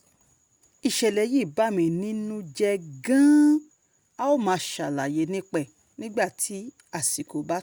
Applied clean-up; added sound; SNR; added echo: none; none; none; none.